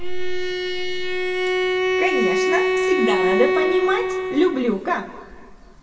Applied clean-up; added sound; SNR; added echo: none; Bowed string instrument; -2 dB; reverberation time 2.1 s.